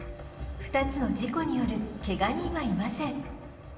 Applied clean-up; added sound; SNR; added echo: none; none; none; reverberation time 1.1 s.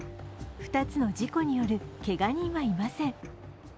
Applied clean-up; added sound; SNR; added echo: none; none; none; none.